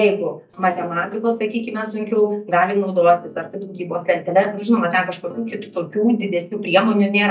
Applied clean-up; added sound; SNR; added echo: neural mask model DeepFilterNet 3.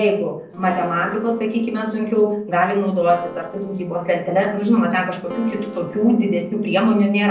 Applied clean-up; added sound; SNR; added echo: neural separator model SepFormer DNS4.